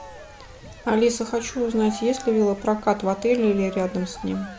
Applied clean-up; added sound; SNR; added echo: none; Cheering; 17 dB; none.